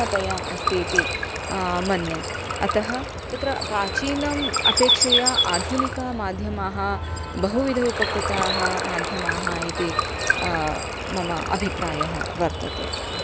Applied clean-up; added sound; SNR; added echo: none; Water / Bird; 0 dB; none.